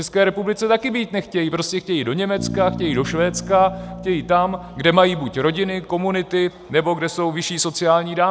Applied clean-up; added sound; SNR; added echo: none; Bass guitar; 15 dB; none.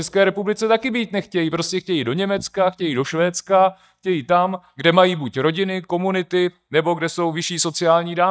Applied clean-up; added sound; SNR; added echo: neural mask model DeepFilterNet 3.